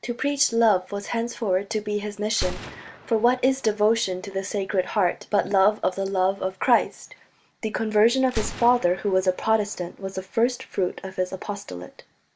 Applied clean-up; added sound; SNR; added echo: none; Gunshot, gunfire; 17 dB; none.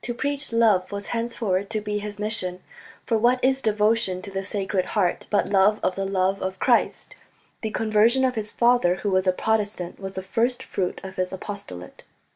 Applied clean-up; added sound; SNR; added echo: none; none; none; none.